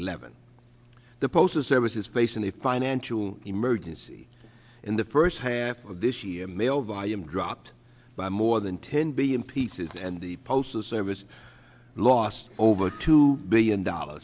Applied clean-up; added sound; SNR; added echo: none; none; none; none.